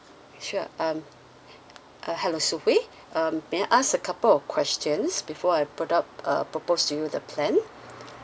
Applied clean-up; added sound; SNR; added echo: none; none; none; none.